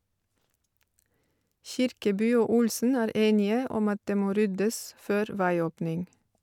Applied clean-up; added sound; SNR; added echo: none; none; none; none.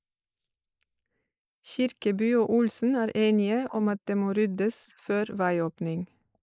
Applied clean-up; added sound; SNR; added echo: neural mask model Resemble Enhance denoiser.